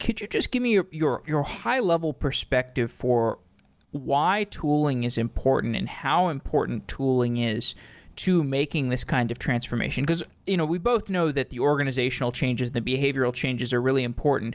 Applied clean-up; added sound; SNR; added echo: none; none; none; none.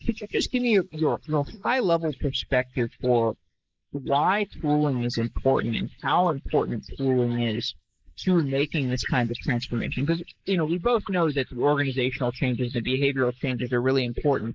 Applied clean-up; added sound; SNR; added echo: neural mask model Resemble Enhance denoiser.